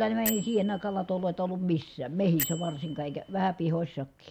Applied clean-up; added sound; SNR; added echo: none; Bell; 12 dB; none.